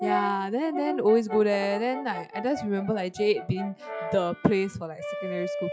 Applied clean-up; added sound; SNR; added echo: classical method log-MMSE.